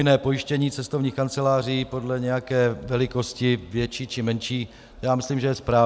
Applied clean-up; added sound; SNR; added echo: none; none; none; none.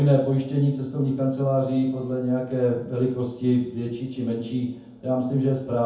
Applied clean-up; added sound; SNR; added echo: none; none; none; reverberation time 0.7 s.